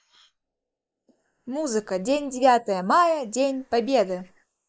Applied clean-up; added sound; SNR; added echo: neural mask model Resemble Enhance denoiser.